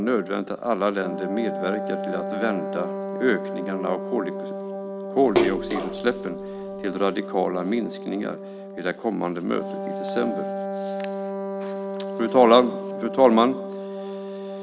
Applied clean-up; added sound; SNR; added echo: none; Splash, splatter + Wind instrument, woodwind instrument; 5 dB; none.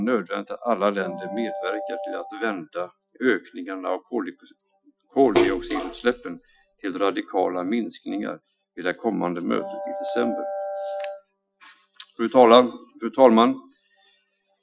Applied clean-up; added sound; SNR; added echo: classical method Wiener filter.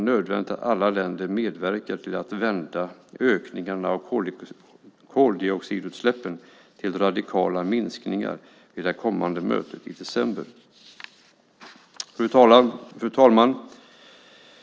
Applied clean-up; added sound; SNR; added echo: none; none; none; none.